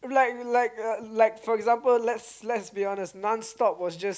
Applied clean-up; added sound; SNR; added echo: none; none; none; none.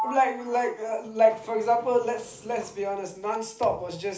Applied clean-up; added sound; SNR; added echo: none; Sliding door; 15 dB; reverberation time 0.4 s.